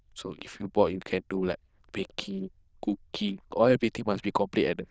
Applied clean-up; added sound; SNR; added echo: neural diffusion model UNIVERSE++.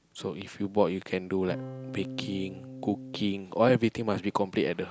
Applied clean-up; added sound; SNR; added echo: none; Electric guitar / Strum; 10 dB; none.